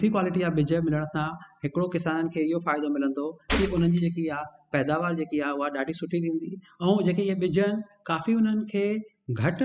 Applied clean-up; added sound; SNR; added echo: classical method spectral subtraction.